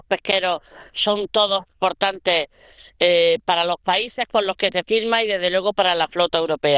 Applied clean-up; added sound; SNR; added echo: neural diffusion model UNIVERSE++.